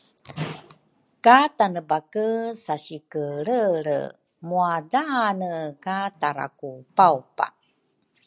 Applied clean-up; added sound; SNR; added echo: none; none; none; none.